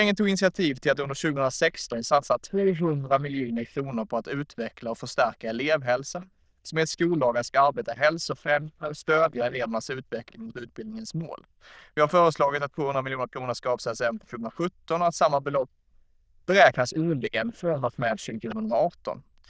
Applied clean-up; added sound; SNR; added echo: neural diffusion model UNIVERSE++.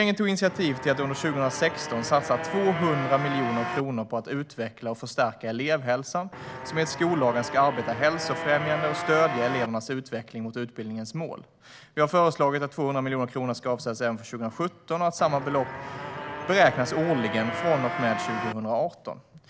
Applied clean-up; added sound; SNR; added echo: none; Motorcycle; 6 dB; none.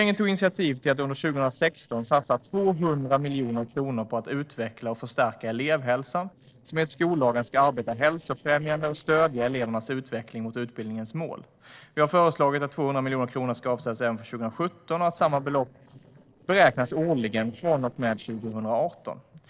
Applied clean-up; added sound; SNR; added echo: neural separator model SepFormer DNS4.